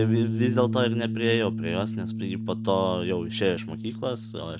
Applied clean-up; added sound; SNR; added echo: none; Bass guitar; 2 dB; none.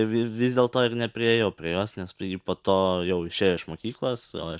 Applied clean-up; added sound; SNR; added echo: none; none; none; none.